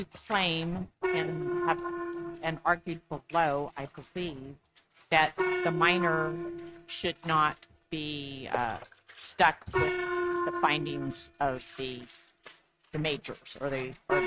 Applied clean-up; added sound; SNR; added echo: neural mask model RNNoise.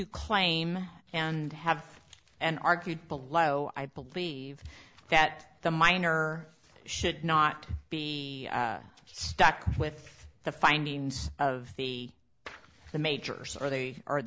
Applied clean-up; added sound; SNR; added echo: none; none; none; none.